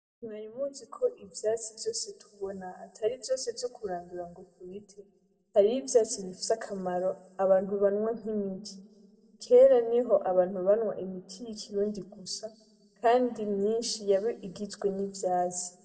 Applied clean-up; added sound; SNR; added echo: none; none; none; reverberation time 1.2 s.